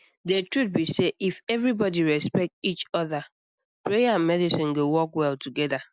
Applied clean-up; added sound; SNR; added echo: none; none; none; none.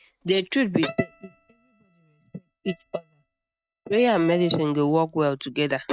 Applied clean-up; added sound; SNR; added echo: neural mask model RNNoise.